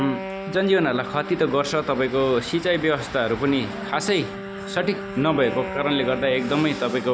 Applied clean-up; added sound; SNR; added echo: none; Wind instrument, woodwind instrument; 11 dB; none.